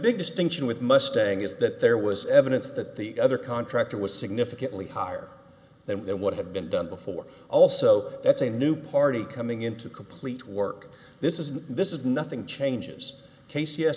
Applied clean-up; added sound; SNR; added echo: none; none; none; none.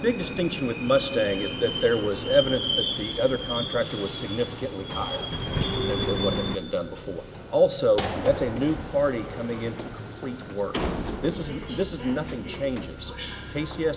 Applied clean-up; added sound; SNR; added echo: none; Subway, metro, underground + Engine; 6 dB; none.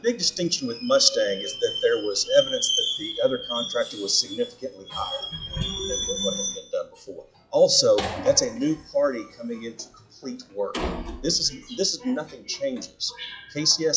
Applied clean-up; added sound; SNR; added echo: classical method log-MMSE.